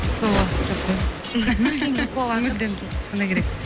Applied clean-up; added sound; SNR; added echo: none; Waves, surf; 7 dB; none.